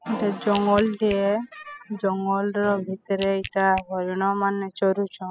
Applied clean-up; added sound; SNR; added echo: classical method spectral subtraction.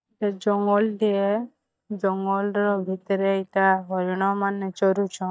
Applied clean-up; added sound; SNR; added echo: neural mask model DeepFilterNet 3.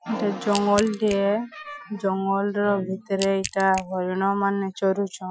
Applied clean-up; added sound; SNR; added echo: classical method Wiener filter.